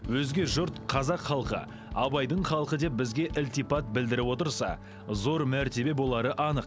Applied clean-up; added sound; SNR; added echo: none; Thunder / Rain; 19 dB; none.